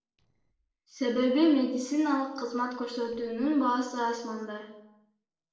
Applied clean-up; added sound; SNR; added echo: neural separator model SepFormer DNS4.